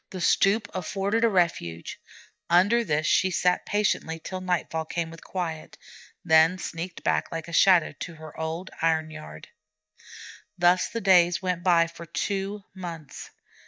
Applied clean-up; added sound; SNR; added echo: neural mask model DeepFilterNet 3.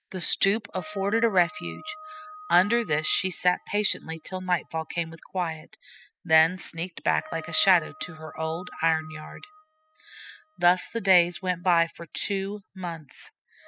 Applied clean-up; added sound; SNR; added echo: classical method spectral subtraction.